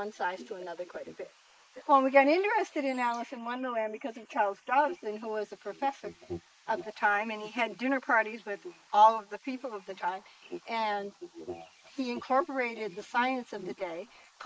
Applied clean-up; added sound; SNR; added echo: neural mask model Resemble Enhance denoiser.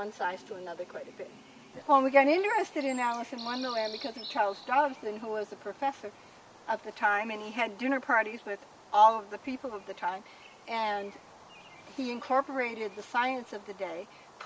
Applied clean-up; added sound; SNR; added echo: none; none; none; none.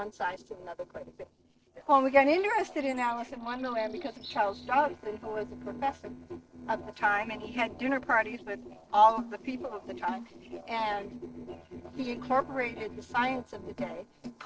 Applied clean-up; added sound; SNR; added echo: neural separator model SepFormer DNS4.